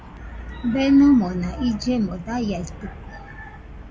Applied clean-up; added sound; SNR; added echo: none; Traffic noise, roadway noise; 15 dB; none.